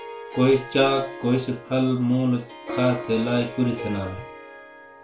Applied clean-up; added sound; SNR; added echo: none; Harp; 12 dB; reverberation time 0.3 s.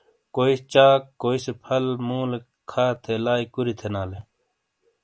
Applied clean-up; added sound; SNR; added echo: none; none; none; none.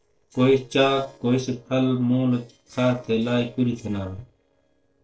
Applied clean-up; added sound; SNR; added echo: neural separator model SepFormer DNS4.